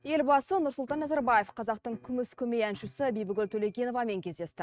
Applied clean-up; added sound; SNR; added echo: neural mask model RNNoise.